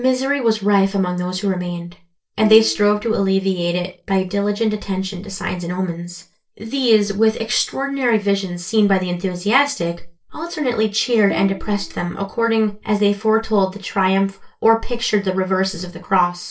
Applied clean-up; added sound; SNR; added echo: neural separator model SepFormer DNS4.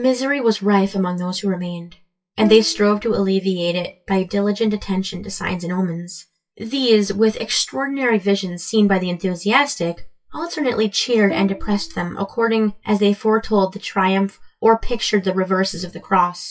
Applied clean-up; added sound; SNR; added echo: classical method WPE with log-MMSE.